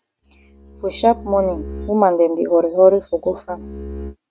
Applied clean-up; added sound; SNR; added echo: neural mask model RNNoise.